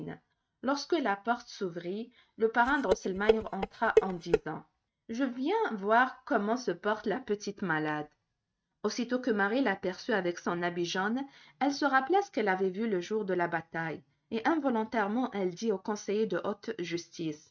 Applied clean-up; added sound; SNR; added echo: neural mask model RNNoise.